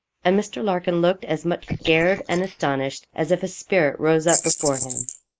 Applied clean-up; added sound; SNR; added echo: neural mask model Resemble Enhance denoiser.